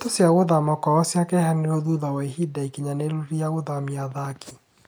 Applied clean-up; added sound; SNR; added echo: none; none; none; none.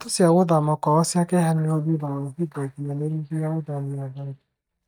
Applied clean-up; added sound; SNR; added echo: neural mask model DeepFilterNet 3.